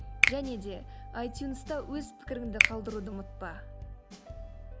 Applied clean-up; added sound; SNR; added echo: none; Finger snapping; -3 dB; none.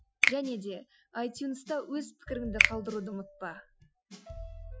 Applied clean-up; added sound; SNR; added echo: classical method Wiener filter.